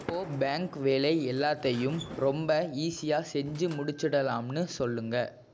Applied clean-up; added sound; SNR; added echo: none; Sliding door; 20 dB; none.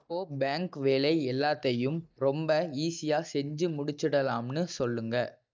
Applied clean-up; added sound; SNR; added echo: neural mask model DeepFilterNet 3.